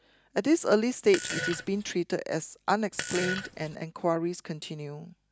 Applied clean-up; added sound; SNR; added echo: none; Fart; 6 dB; none.